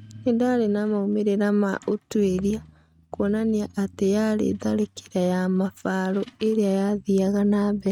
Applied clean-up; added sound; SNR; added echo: neural mask model RNNoise.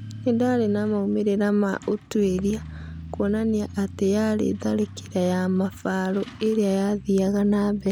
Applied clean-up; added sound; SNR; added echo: none; Truck; 16 dB; none.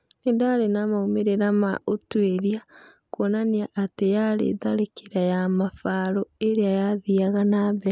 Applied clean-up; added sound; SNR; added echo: none; none; none; none.